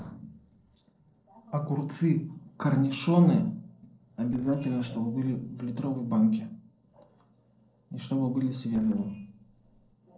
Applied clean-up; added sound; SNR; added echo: neural separator model SepFormer DNS4.